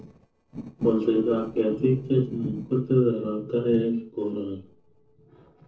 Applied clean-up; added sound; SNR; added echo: neural separator model SepFormer DNS4.